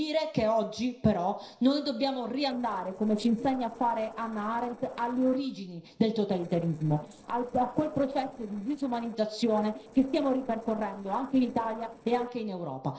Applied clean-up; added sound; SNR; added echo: neural separator model SepFormer DNS4.